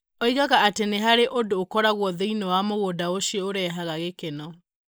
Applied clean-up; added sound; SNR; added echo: neural mask model Resemble Enhance denoiser.